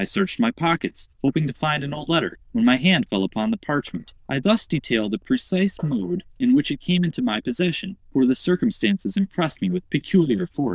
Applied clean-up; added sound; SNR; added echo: neural diffusion model UNIVERSE++.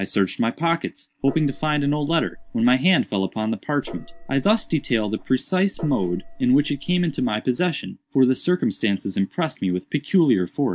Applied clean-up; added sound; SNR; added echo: none; Gong; 16 dB; none.